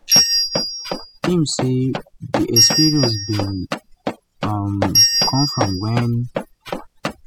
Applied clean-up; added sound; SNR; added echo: classical method spectral subtraction.